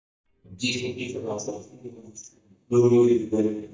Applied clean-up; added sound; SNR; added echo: neural mask model DeepFilterNet 3.